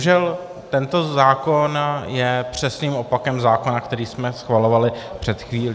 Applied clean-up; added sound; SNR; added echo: none; none; none; none.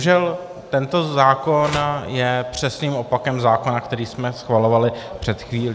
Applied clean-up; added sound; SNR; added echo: none; Telephone; 15 dB; none.